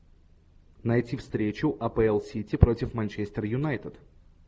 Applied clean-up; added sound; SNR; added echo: none; none; none; none.